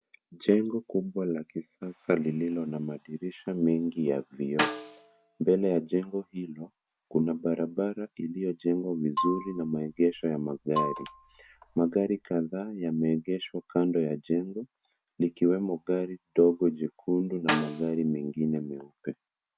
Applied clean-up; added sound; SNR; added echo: none; Marimba, xylophone + Snare drum; 7 dB; none.